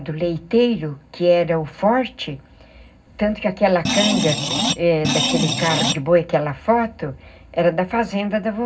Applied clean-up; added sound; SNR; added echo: none; Screech; 0 dB; reverberation time 0.4 s.